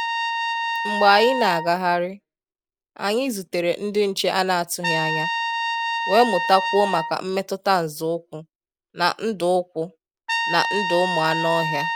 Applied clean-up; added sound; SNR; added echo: none; Trumpet; 5 dB; none.